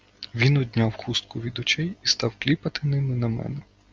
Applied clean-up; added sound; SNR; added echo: none; none; none; none.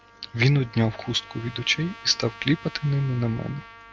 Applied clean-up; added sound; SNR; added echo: none; Trumpet; 19 dB; none.